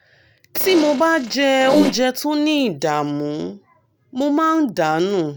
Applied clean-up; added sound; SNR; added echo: none; Fart; 4 dB; none.